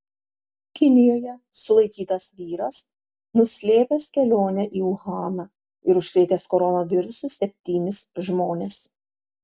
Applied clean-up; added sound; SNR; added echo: none; none; none; none.